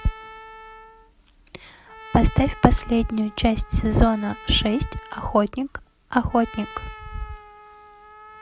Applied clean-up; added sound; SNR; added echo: none; Trumpet; 20 dB; none.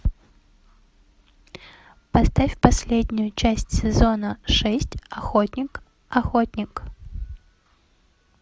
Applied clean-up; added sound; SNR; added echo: none; none; none; none.